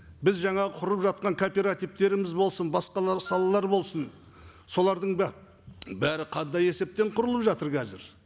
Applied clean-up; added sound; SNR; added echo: none; Wind instrument, woodwind instrument; 16 dB; none.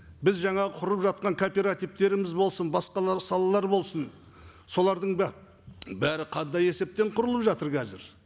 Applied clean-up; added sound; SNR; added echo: none; none; none; none.